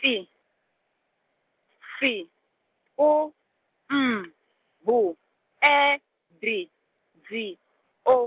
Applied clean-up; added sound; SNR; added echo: none; none; none; none.